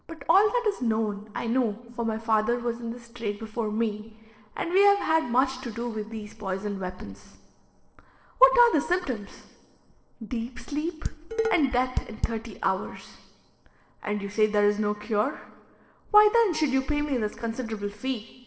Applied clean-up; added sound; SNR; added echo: neural separator model SepFormer DNS4.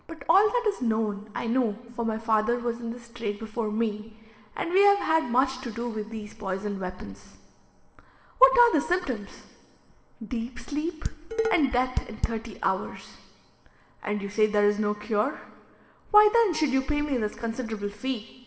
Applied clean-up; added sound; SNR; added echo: none; Dishes, pots, and pans; 4 dB; reverberation time 1.5 s.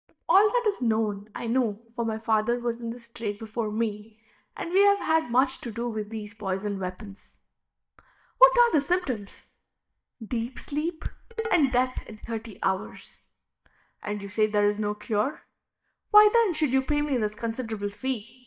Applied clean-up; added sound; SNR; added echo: neural mask model DeepFilterNet 3.